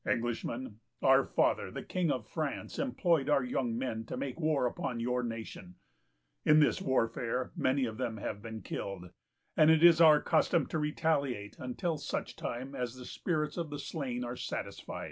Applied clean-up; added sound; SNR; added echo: none; none; none; none.